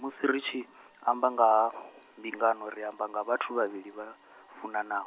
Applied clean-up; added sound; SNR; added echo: none; none; none; none.